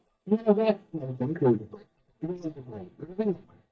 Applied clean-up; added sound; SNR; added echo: neural mask model DeepFilterNet 3.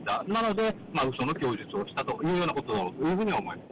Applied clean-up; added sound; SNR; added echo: none; none; none; none.